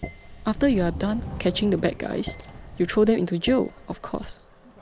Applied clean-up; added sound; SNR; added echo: none; Dishes, pots, and pans + Subway, metro, underground; 12 dB; none.